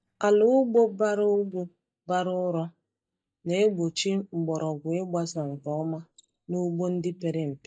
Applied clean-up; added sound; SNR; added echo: neural mask model DeepFilterNet 3.